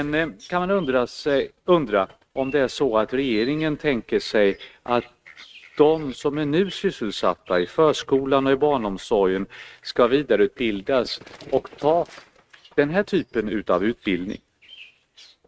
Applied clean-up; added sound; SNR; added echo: neural mask model RNNoise.